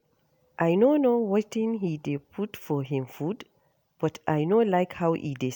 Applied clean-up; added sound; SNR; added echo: none; none; none; none.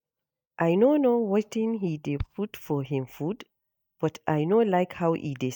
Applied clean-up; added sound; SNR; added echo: neural mask model DeepFilterNet 3.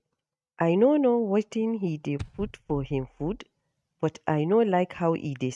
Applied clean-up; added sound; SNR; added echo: neural mask model RNNoise.